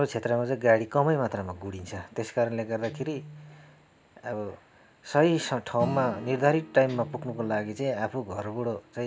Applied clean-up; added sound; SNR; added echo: none; Acoustic guitar / Strum + Guitar; 17 dB; none.